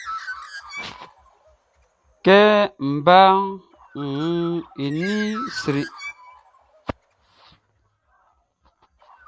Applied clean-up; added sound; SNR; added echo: none; Bird; 17 dB; none.